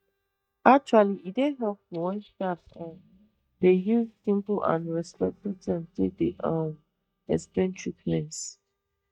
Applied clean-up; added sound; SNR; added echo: neural mask model DeepFilterNet 3.